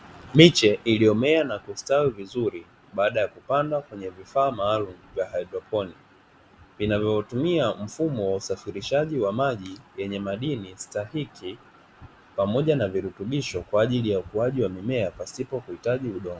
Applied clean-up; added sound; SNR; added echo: none; none; none; none.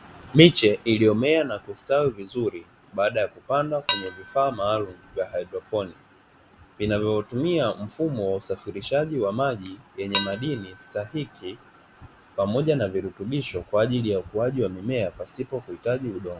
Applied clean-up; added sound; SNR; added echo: none; Dishes, pots, and pans; 10 dB; none.